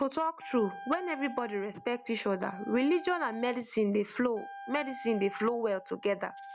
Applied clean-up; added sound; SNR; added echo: none; Wind instrument, woodwind instrument; 15 dB; none.